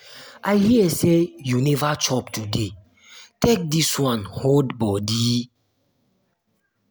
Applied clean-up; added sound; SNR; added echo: none; none; none; none.